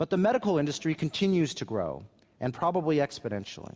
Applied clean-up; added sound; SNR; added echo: none; none; none; none.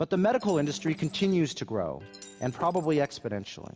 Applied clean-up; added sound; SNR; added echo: none; Shatter + Electric guitar; 19 dB; none.